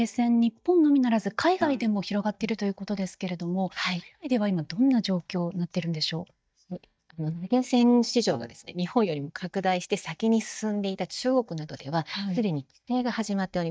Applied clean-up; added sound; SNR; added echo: neural mask model DeepFilterNet 3.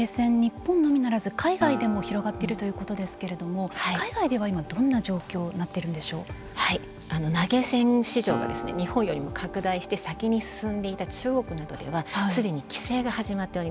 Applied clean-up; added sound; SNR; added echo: none; Acoustic guitar; 11 dB; none.